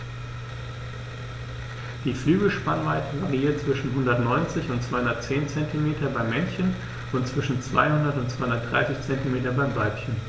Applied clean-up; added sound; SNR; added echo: none; none; none; none.